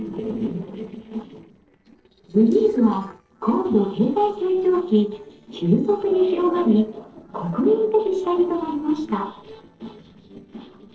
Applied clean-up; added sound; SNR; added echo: neural separator model SepFormer DNS4.